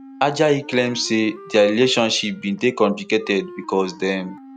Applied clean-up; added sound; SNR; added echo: none; Wind instrument, woodwind instrument; 20 dB; none.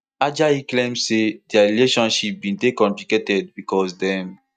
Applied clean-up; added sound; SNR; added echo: neural mask model DeepFilterNet 3.